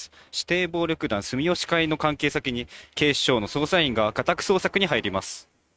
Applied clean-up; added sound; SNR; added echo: neural mask model RNNoise.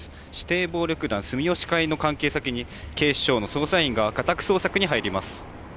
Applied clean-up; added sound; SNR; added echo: none; Vehicle horn, car horn, honking; 17 dB; none.